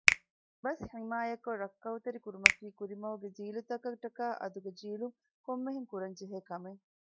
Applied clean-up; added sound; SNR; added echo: none; Finger snapping; -5 dB; none.